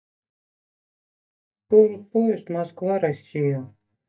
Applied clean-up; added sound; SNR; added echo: neural mask model DeepFilterNet 3.